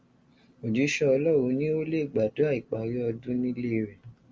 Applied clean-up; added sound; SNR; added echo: none; none; none; none.